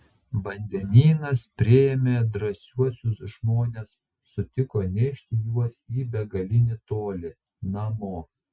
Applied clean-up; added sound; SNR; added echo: none; none; none; none.